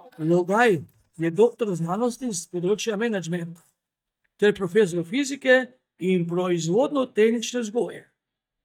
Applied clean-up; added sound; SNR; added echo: neural mask model DeepFilterNet 3.